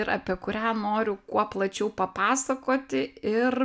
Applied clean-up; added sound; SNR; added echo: none; none; none; none.